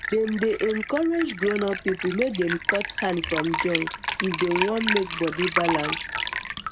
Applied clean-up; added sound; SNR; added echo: none; Liquid; 3 dB; none.